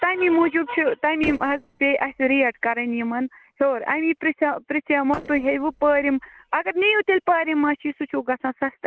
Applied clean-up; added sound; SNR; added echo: neural separator model SepFormer DNS4.